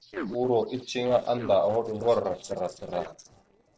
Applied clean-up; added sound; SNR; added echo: neural separator model SepFormer DNS4.